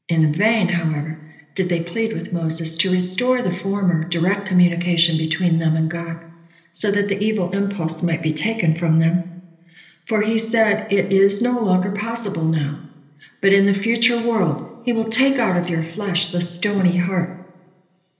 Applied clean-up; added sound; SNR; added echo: none; none; none; reverberation time 0.8 s.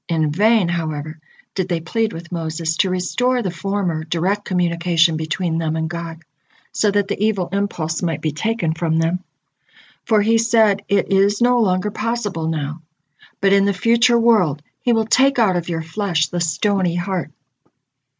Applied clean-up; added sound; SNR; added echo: none; none; none; none.